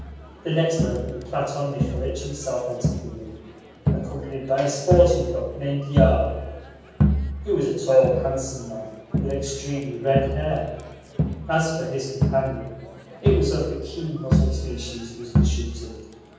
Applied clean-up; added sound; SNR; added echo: none; Crowd; 1 dB; reverberation time 1.2 s.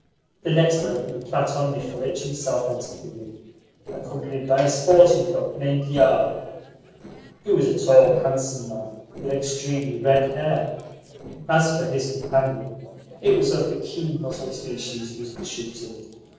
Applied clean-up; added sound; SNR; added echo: neural separator model SepFormer DNS4.